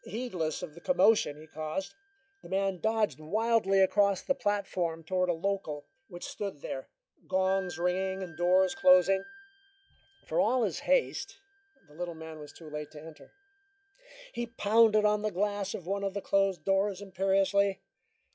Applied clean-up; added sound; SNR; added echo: classical method log-MMSE.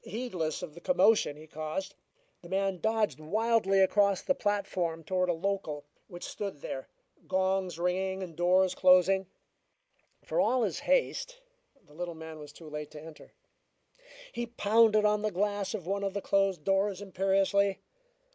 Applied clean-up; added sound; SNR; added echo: neural mask model Resemble Enhance denoiser.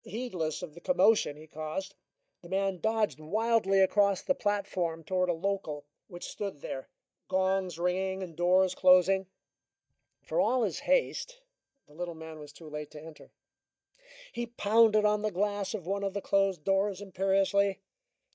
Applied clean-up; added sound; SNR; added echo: neural mask model DeepFilterNet 3.